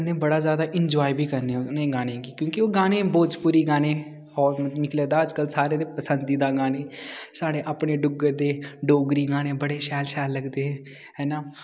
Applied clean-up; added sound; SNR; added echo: none; none; none; none.